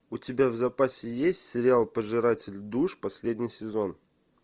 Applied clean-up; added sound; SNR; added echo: none; none; none; none.